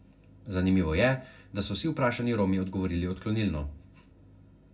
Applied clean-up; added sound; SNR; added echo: none; none; none; reverberation time 0.4 s.